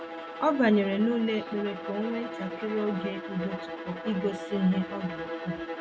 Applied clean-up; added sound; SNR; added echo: none; Bowed string instrument; 8 dB; none.